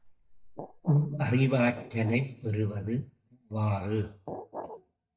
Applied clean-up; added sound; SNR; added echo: neural mask model DeepFilterNet 3.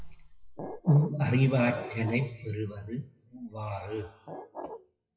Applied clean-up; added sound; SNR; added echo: classical method WPE with log-MMSE.